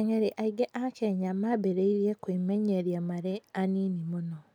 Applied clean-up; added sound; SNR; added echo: none; none; none; none.